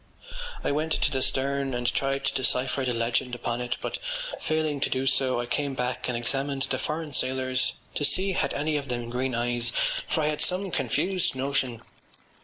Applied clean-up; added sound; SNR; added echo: neural mask model Resemble Enhance denoiser.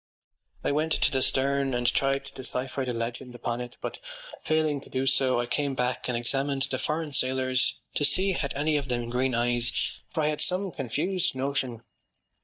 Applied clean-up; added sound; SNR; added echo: neural mask model DeepFilterNet 3.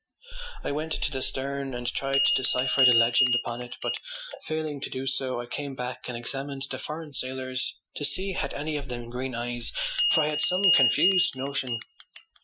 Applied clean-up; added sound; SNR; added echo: classical method Wiener filter.